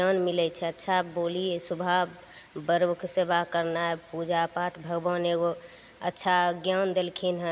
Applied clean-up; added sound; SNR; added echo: none; none; none; none.